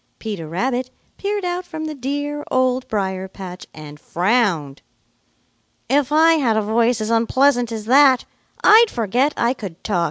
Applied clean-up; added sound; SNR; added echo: none; none; none; none.